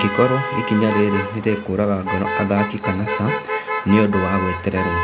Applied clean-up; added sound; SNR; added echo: none; Motor vehicle (road); 5 dB; none.